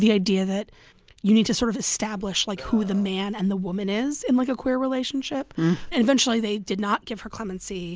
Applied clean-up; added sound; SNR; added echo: none; Burping, eructation; 20 dB; none.